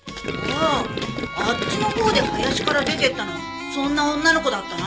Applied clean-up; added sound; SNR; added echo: none; Gurgling; 4 dB; reverberation time 0.2 s.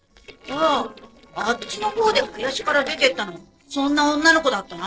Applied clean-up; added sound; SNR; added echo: neural separator model SepFormer DNS4.